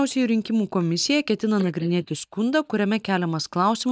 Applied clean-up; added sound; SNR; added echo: neural mask model DeepFilterNet 3.